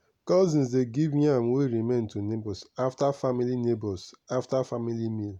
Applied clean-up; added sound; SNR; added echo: none; none; none; none.